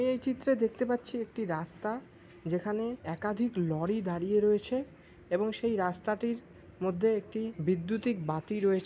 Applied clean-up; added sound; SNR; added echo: none; none; none; none.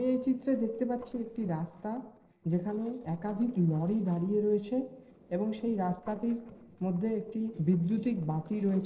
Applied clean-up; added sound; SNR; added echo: neural separator model SepFormer DNS4.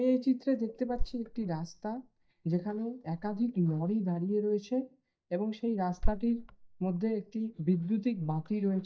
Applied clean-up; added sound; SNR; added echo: neural mask model DeepFilterNet 3.